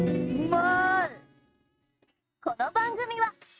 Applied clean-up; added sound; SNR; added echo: neural mask model RNNoise.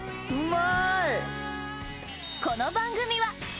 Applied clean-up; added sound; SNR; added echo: none; none; none; none.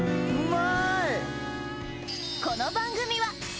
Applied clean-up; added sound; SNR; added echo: none; Guitar; 4 dB; none.